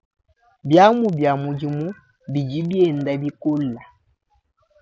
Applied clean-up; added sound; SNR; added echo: none; none; none; none.